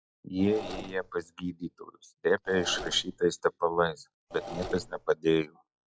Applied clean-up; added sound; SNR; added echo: classical method log-MMSE.